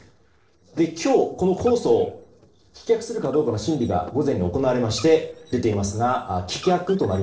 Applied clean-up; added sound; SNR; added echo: neural separator model SepFormer DNS4.